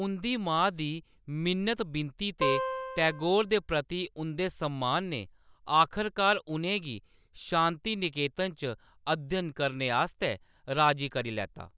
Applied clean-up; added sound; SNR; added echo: none; Acoustic guitar; 3 dB; none.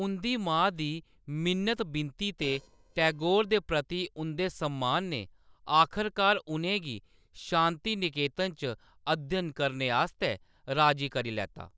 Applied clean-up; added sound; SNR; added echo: neural separator model SepFormer DNS4.